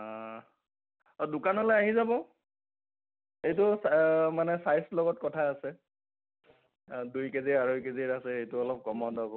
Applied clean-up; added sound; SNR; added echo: none; none; none; none.